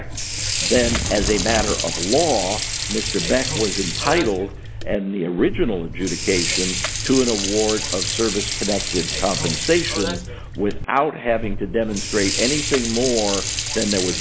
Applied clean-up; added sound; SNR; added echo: none; Wind + Sink (filling or washing) / Water; 2 dB; none.